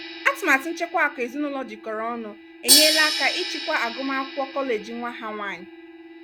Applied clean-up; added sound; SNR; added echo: none; Crash cymbal; 1 dB; none.